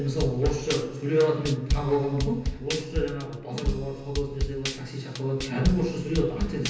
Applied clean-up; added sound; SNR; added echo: none; Drum kit; 4 dB; reverberation time 0.9 s.